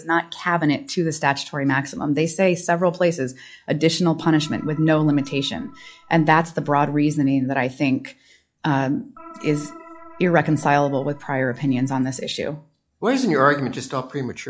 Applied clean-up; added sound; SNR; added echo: classical method log-MMSE.